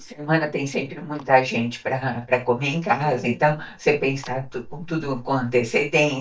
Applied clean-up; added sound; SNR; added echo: neural mask model DeepFilterNet 3.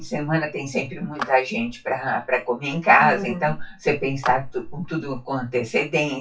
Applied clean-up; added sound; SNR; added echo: classical method WPE with log-MMSE.